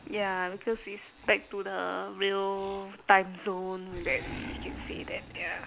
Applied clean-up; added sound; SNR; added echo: none; Animal; 15 dB; none.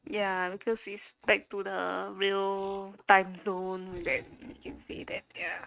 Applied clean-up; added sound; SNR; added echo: neural mask model RNNoise.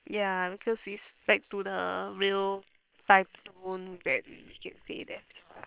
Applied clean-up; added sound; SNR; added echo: neural separator model SepFormer WHAM!.